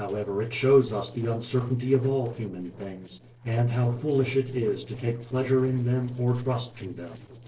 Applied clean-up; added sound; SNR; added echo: neural separator model SepFormer DNS4.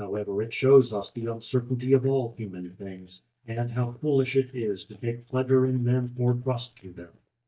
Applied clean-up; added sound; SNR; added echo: neural mask model DeepFilterNet 3.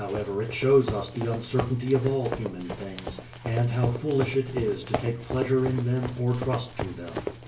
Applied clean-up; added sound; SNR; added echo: none; Run; 9 dB; reverberation time 0.3 s.